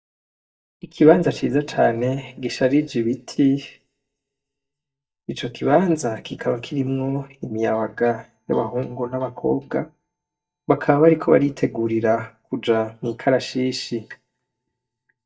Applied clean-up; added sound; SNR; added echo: neural mask model DeepFilterNet 3.